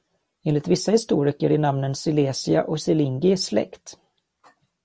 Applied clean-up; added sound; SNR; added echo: none; none; none; none.